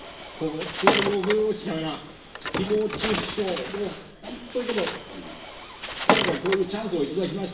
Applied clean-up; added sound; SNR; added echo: none; Bird; 2 dB; reverberation time 0.8 s.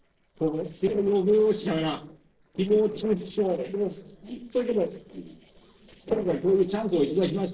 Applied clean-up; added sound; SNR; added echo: neural separator model SepFormer DNS4.